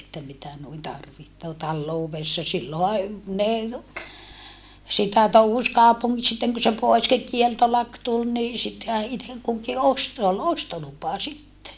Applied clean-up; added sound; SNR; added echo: none; none; none; none.